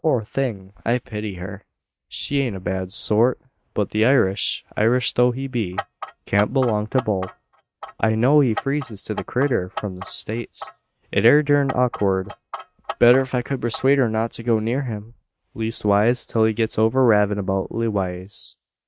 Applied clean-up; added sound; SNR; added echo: neural mask model RNNoise.